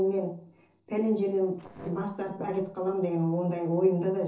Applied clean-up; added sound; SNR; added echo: neural separator model SepFormer DNS4.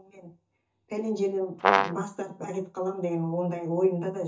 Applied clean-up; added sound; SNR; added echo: neural mask model DeepFilterNet 3.